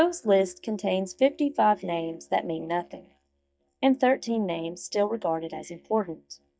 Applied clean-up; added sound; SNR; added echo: neural mask model DeepFilterNet 3.